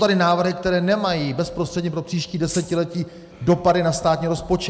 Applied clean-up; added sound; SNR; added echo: none; Rattle (instrument); 13 dB; none.